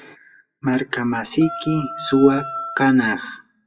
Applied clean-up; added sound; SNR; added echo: classical method WPE with log-MMSE.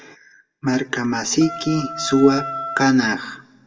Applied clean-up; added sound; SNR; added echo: none; Wind instrument, woodwind instrument; 9 dB; reverberation time 0.7 s.